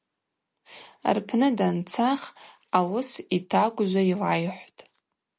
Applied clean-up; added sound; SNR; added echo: none; none; none; none.